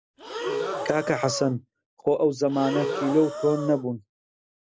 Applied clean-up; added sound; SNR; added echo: none; Breathing; 6 dB; none.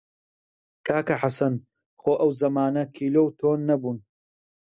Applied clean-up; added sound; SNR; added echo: none; none; none; none.